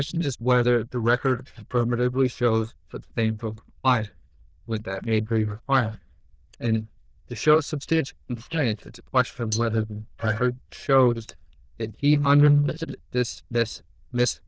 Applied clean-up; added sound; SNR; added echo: neural diffusion model UNIVERSE++.